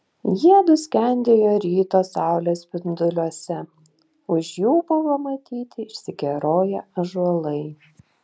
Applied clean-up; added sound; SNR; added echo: none; none; none; none.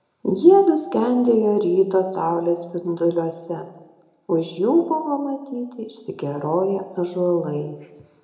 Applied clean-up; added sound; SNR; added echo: none; none; none; reverberation time 0.6 s.